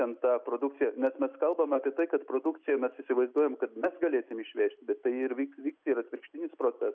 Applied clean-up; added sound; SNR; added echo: none; none; none; none.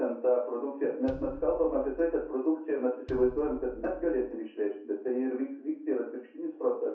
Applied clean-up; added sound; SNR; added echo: none; Bass drum; 17 dB; reverberation time 0.5 s.